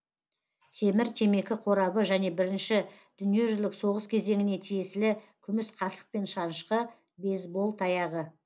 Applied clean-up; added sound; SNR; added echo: none; none; none; none.